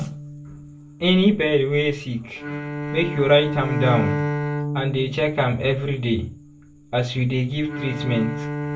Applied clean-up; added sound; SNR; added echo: none; Bowed string instrument; 6 dB; reverberation time 0.2 s.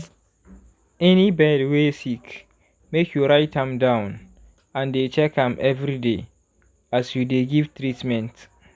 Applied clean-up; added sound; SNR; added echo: none; none; none; none.